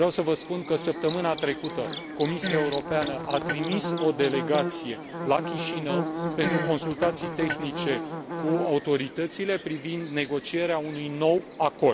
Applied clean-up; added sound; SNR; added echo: none; Fart + Buzz / Bird; 5 dB; none.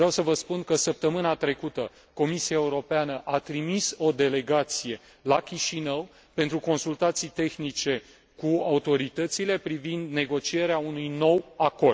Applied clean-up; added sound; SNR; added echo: none; none; none; none.